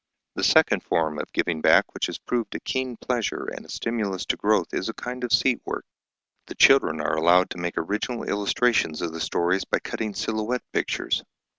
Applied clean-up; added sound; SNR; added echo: none; none; none; none.